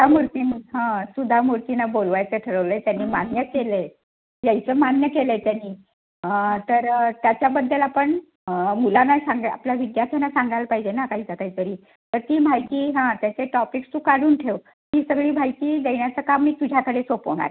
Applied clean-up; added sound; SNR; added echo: none; none; none; none.